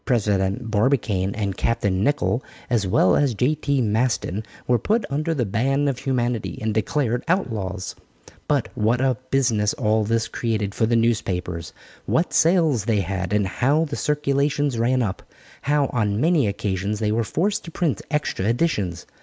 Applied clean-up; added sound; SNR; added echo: none; none; none; none.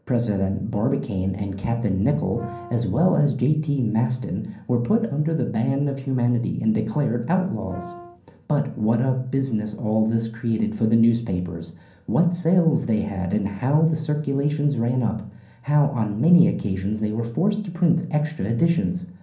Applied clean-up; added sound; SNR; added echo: none; Brass instrument; 19 dB; reverberation time 0.6 s.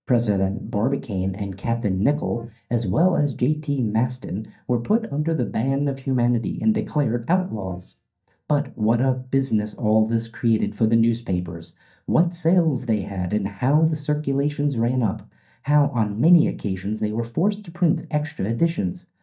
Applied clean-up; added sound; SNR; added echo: neural mask model DeepFilterNet 3.